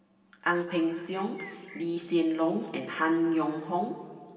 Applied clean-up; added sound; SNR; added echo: none; Bird; 20 dB; reverberation time 2.7 s.